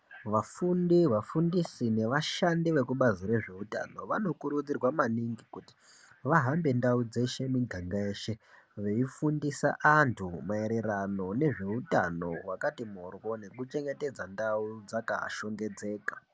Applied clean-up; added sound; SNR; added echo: none; none; none; none.